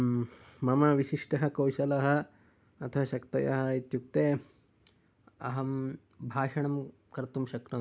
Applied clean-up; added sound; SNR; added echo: none; none; none; none.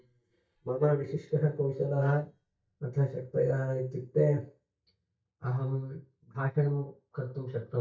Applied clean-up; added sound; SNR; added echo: neural mask model DeepFilterNet 3.